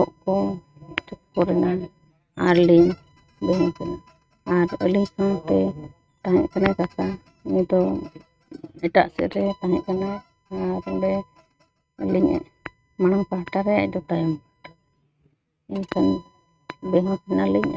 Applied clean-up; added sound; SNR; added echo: neural mask model RNNoise.